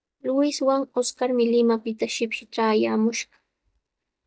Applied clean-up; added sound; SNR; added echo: neural mask model DeepFilterNet 3.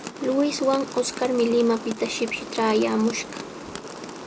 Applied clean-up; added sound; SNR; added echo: none; Rain; 11 dB; none.